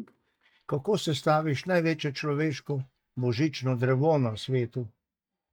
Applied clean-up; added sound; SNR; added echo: neural mask model DeepFilterNet 3.